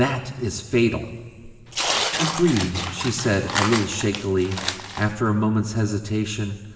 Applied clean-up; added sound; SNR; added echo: none; Tearing; 4 dB; reverberation time 2.6 s.